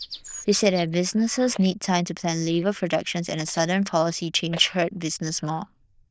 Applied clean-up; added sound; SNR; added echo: neural diffusion model UNIVERSE++.